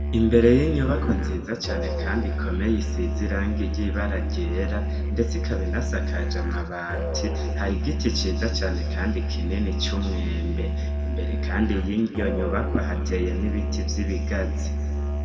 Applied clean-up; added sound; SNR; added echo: none; Musical instrument; -1 dB; reverberation time 2.0 s.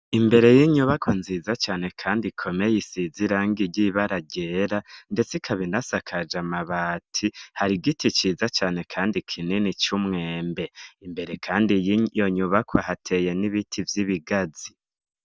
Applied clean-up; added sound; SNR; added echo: none; none; none; none.